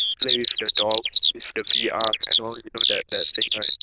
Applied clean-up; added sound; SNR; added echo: neural diffusion model UNIVERSE++.